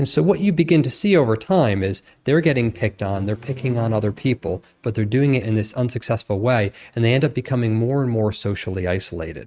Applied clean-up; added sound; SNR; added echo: neural mask model RNNoise.